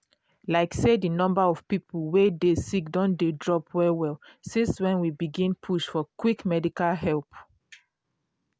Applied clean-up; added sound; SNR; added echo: none; none; none; none.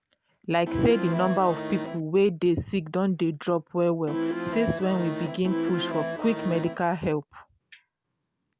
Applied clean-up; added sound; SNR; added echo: none; Accordion; 4 dB; none.